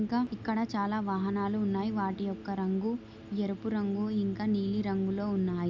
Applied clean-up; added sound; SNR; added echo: none; none; none; none.